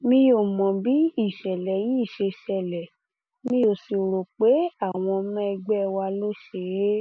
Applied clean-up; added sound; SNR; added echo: none; none; none; none.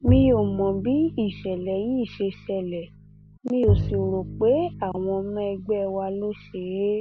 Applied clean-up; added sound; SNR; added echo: none; Bowed string instrument; 5 dB; none.